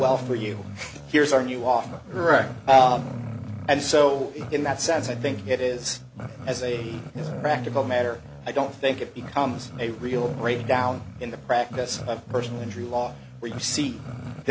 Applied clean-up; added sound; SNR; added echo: none; Growling; 10 dB; none.